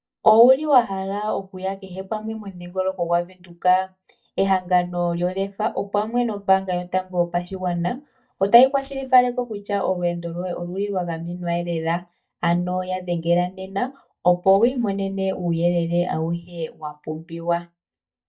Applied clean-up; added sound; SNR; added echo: neural mask model DeepFilterNet 3.